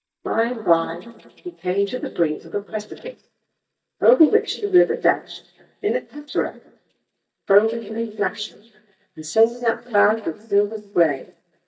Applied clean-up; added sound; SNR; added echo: neural mask model DeepFilterNet 3.